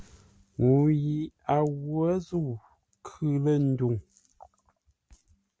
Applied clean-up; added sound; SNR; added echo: none; none; none; none.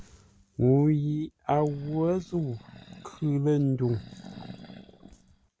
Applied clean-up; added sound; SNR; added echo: none; Animal; 19 dB; none.